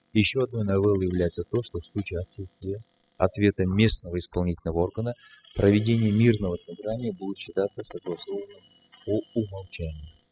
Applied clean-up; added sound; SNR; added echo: classical method spectral subtraction.